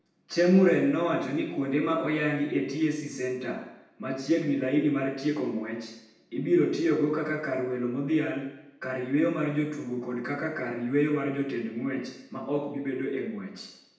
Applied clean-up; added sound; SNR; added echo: none; none; none; reverberation time 0.8 s.